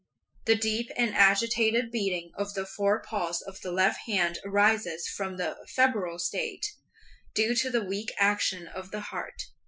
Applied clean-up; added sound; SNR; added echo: classical method Wiener filter.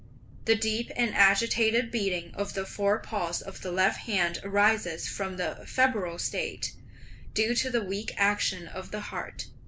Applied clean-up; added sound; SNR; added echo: none; Boat, Water vehicle; 15 dB; none.